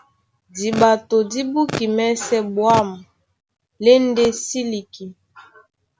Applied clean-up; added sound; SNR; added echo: none; none; none; none.